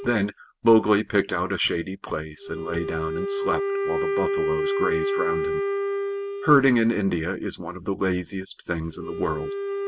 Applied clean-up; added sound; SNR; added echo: none; Wind instrument, woodwind instrument; 4 dB; none.